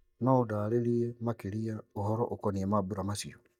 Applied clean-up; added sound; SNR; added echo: neural mask model DeepFilterNet 3.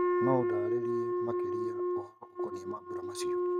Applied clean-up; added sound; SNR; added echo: neural mask model RNNoise.